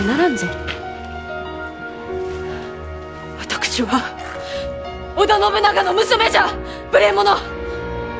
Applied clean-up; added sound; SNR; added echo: none; Skateboard; 20 dB; none.